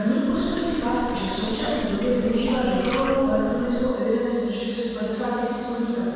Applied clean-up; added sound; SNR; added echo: none; Liquid; 9 dB; reverberation time 2.1 s.